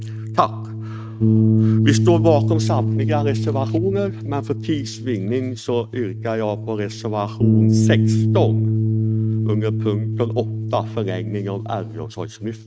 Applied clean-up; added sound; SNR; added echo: neural mask model RNNoise.